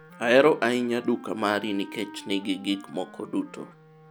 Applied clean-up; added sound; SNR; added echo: none; Wind instrument, woodwind instrument; 20 dB; none.